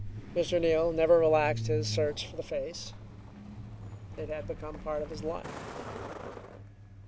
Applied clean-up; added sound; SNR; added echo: none; Truck; 8 dB; none.